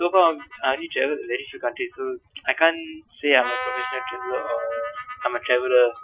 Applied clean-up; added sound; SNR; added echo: classical method Wiener filter.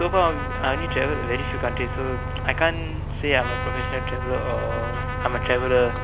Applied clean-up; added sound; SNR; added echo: none; Bus + Trumpet; 2 dB; none.